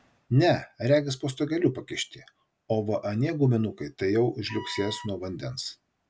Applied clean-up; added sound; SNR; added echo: none; Wind instrument, woodwind instrument; 17 dB; none.